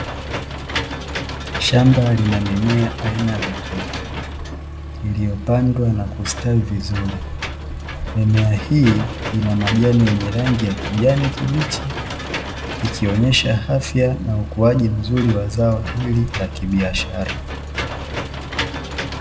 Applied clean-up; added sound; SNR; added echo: none; Engine / Mechanisms; 7 dB; none.